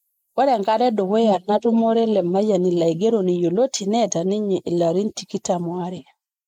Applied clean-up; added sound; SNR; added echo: neural mask model Resemble Enhance denoiser.